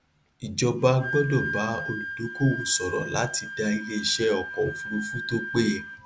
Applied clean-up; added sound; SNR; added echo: none; Wind instrument, woodwind instrument; 9 dB; none.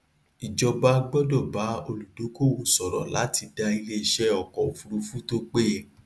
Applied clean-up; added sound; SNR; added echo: none; none; none; none.